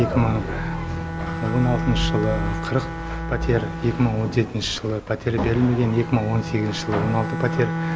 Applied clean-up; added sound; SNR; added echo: none; Bowed string instrument; 7 dB; none.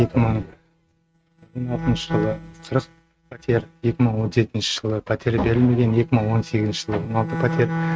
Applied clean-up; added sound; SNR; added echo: neural mask model RNNoise.